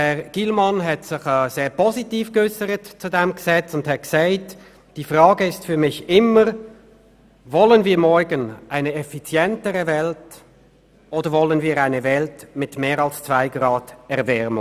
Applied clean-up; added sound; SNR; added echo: none; none; none; none.